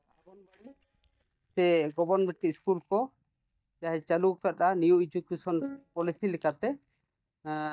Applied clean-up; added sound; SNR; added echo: neural mask model DeepFilterNet 3.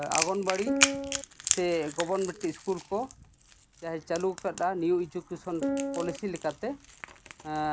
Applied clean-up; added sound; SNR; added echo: none; Piano + Crackle; 2 dB; none.